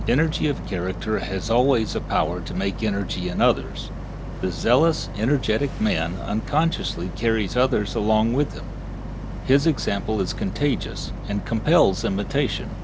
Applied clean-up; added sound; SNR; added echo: none; Boat, Water vehicle; 8 dB; none.